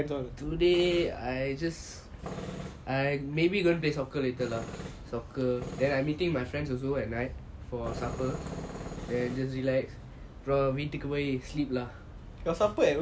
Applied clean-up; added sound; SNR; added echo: none; Tools; 14 dB; none.